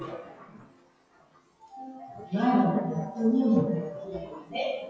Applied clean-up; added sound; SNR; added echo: classical method WPE with log-MMSE.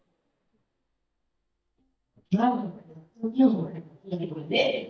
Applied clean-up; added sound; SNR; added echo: neural mask model DeepFilterNet 3.